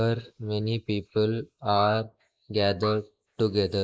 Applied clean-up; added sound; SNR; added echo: neural mask model Resemble Enhance denoiser.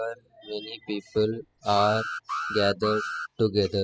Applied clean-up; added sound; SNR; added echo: classical method spectral subtraction.